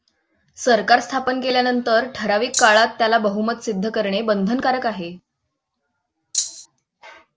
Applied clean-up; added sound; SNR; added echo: neural separator model SepFormer DNS4.